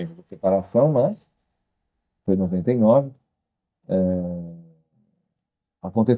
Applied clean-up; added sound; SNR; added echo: neural mask model DeepFilterNet 3.